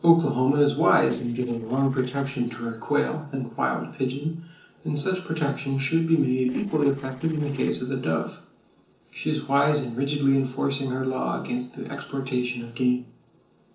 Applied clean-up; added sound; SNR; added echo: neural separator model SepFormer DNS4.